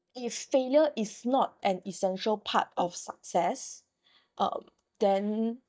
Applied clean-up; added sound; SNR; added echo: neural mask model DeepFilterNet 3.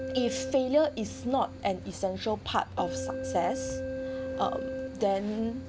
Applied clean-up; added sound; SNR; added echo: none; Keyboard (musical); 7 dB; none.